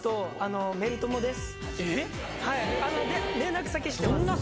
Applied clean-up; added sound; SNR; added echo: none; Bowed string instrument; 15 dB; none.